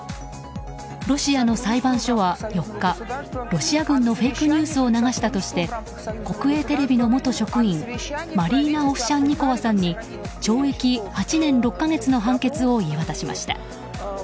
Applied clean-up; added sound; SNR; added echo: none; none; none; none.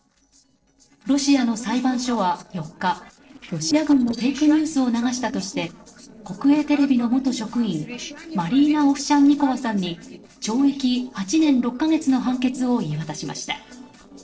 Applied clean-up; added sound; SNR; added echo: neural separator model SepFormer DNS4.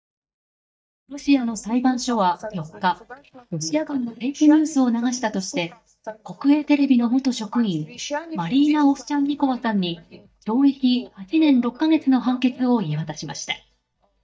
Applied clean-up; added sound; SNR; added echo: neural mask model DeepFilterNet 3.